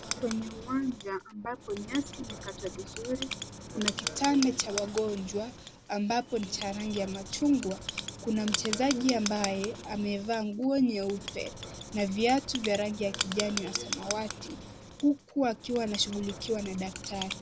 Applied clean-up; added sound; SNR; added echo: none; Writing; 8 dB; none.